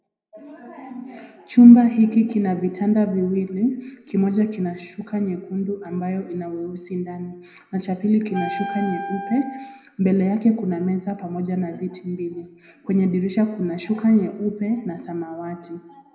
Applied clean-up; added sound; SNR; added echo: none; Wind instrument, woodwind instrument; 10 dB; reverberation time 0.7 s.